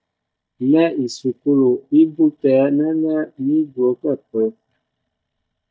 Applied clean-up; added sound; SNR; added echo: neural mask model DeepFilterNet 3.